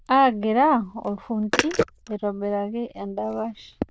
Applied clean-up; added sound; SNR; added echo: neural diffusion model UNIVERSE++.